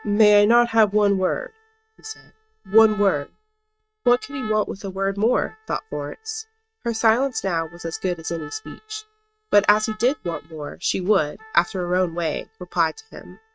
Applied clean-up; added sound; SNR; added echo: neural mask model RNNoise.